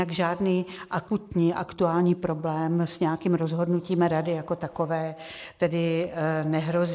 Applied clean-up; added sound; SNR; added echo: neural mask model Resemble Enhance denoiser.